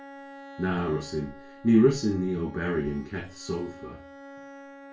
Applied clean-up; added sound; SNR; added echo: none; Bowed string instrument; 18 dB; reverberation time 0.2 s.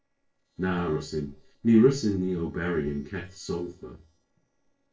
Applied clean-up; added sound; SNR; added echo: neural separator model SepFormer DNS4.